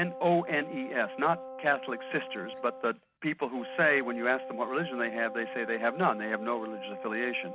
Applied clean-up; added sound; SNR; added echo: none; Wind instrument, woodwind instrument; 10 dB; none.